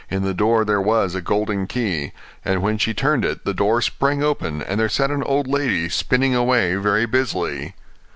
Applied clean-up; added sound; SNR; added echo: none; none; none; none.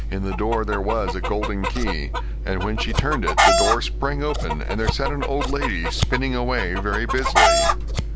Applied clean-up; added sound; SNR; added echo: none; Scissors + Chicken, rooster; -4 dB; none.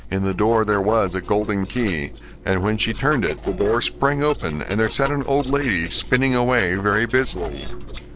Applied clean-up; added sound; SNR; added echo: neural separator model SepFormer DNS4.